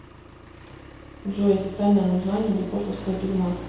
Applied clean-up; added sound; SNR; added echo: none; Accelerating, revving, vroom; 15 dB; reverberation time 1.9 s.